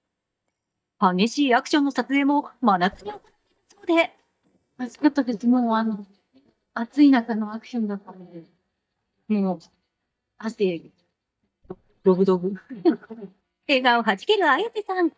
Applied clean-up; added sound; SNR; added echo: neural mask model DeepFilterNet 3.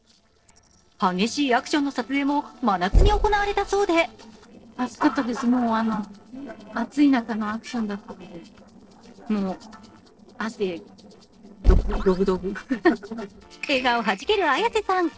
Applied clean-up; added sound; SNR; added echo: neural separator model SepFormer DNS4.